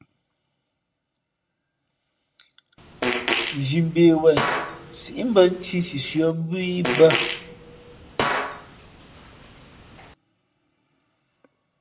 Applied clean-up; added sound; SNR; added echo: none; Fart; 4 dB; reverberation time 0.8 s.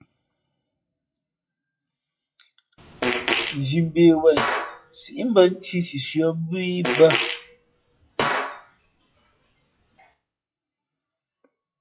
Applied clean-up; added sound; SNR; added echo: classical method WPE with log-MMSE.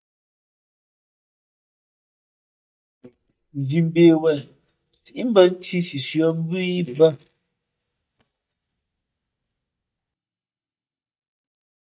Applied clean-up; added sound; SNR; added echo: neural mask model DeepFilterNet 3.